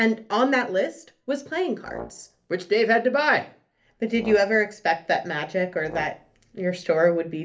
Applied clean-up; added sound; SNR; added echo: none; Brass instrument; 18 dB; reverberation time 0.3 s.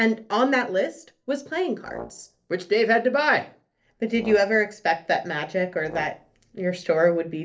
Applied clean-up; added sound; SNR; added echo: neural separator model SepFormer DNS4.